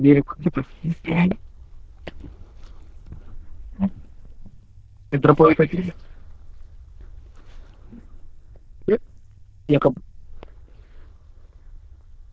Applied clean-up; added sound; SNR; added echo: neural diffusion model UNIVERSE++.